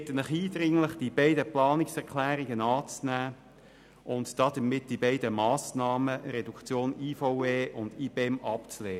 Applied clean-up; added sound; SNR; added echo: none; Bowed string instrument; 18 dB; none.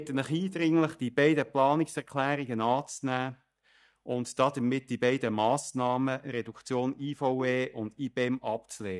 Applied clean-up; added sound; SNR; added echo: neural mask model DeepFilterNet 3.